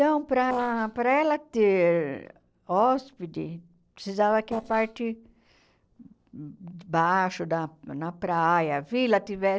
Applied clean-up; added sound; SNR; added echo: neural separator model SepFormer DNS4.